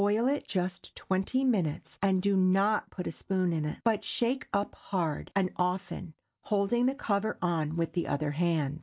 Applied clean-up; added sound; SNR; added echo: none; none; none; none.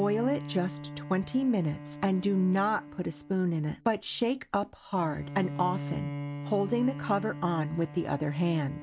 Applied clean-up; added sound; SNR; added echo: none; Bowed string instrument; 11 dB; none.